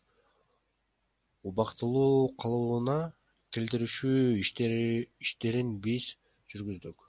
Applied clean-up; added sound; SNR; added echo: none; none; none; none.